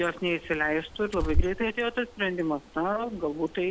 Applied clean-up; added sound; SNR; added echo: none; Bird; 4 dB; none.